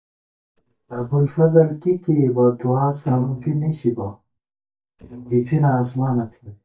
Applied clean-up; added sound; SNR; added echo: neural mask model DeepFilterNet 3.